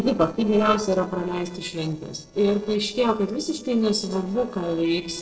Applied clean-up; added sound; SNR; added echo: neural separator model SepFormer DNS4.